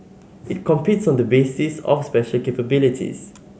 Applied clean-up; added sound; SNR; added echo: none; none; none; none.